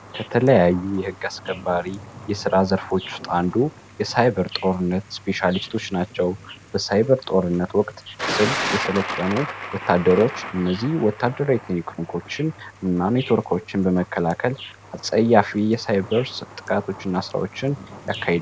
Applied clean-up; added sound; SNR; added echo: none; Thunder; 13 dB; none.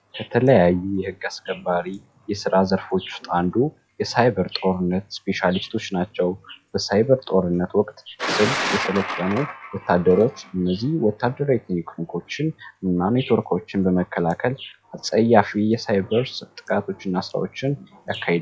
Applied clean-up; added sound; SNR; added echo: classical method log-MMSE.